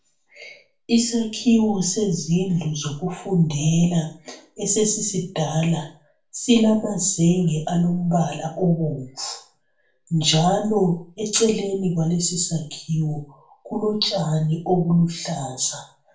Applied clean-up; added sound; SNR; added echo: none; none; none; reverberation time 0.4 s.